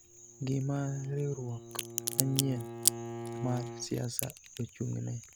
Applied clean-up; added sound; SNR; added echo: none; Bowed string instrument + Crack; 3 dB; none.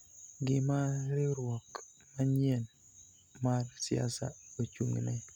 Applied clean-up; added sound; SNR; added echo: none; none; none; none.